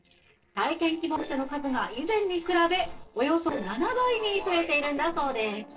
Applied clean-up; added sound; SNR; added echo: neural separator model SepFormer DNS4.